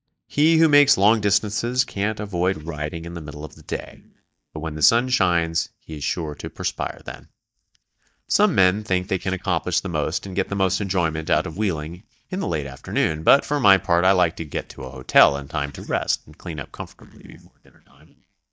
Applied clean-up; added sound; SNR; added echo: neural mask model DeepFilterNet 3.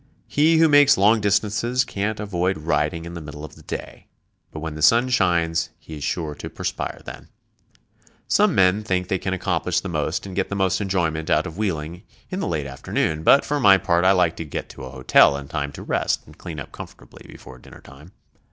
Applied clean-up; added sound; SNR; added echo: none; none; none; none.